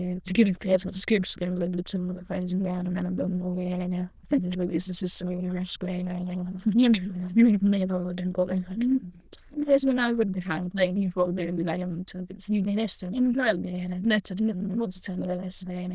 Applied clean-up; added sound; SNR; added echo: neural diffusion model UNIVERSE++.